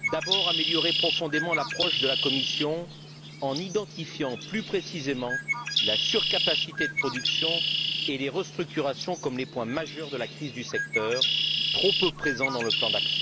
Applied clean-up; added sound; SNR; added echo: none; Bird; -2 dB; none.